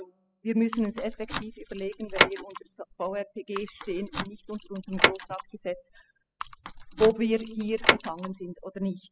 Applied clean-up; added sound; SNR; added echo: classical method spectral subtraction.